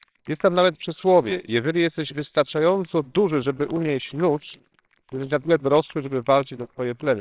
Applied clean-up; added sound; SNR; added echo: neural separator model SepFormer WHAMR!.